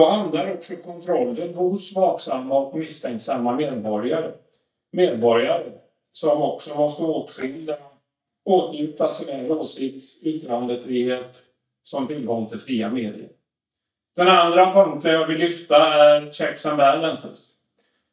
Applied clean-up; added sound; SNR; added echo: neural mask model DeepFilterNet 3.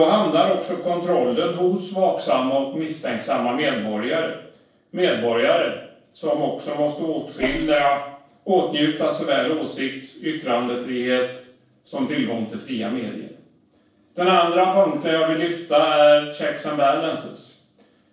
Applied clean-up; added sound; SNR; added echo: neural separator model SepFormer DNS4.